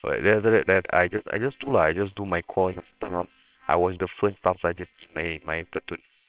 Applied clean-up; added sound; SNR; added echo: neural separator model SepFormer WHAMR!.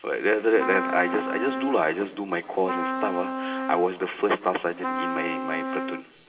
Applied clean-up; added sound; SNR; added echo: none; Trumpet; 5 dB; reverberation time 1.4 s.